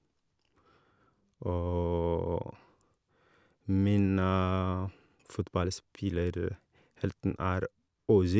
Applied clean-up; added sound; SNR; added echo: none; none; none; none.